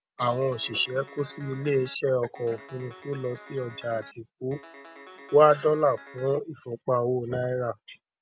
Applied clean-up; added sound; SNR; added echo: none; Guitar; 19 dB; none.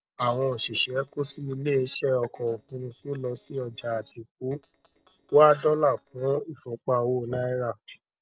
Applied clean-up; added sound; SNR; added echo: neural separator model SepFormer DNS4.